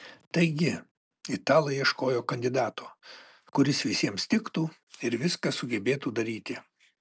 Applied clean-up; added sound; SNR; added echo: none; none; none; none.